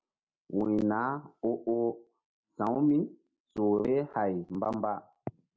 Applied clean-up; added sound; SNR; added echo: none; none; none; none.